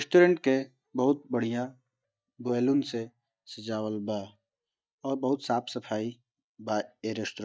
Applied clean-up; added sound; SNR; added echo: neural mask model DeepFilterNet 3.